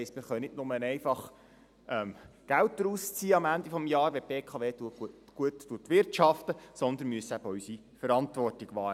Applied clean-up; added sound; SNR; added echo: none; none; none; none.